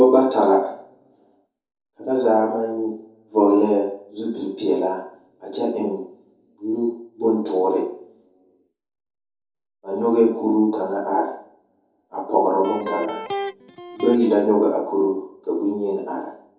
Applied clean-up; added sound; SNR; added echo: none; Electric guitar; 9 dB; reverberation time 0.6 s.